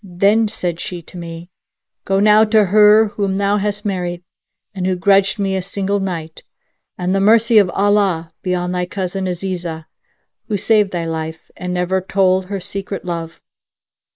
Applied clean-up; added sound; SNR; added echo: neural mask model Resemble Enhance denoiser.